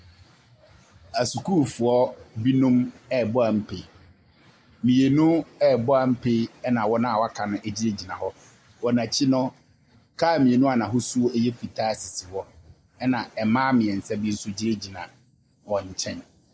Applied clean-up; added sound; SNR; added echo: none; none; none; none.